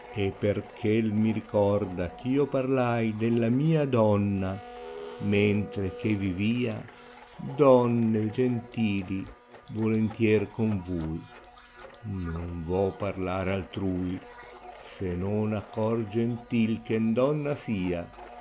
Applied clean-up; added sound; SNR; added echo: none; Domestic sounds, home sounds; 19 dB; none.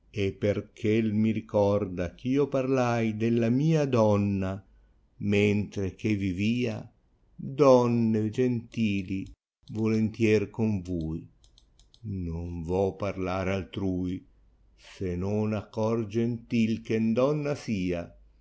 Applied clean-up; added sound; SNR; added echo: none; none; none; none.